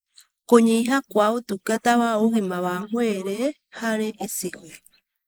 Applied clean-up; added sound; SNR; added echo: neural mask model Resemble Enhance denoiser.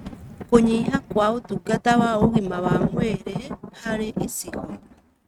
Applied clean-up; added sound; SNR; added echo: neural mask model RNNoise.